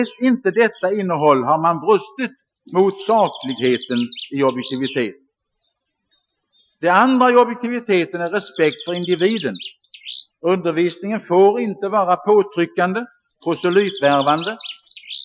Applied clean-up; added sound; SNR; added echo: classical method Wiener filter.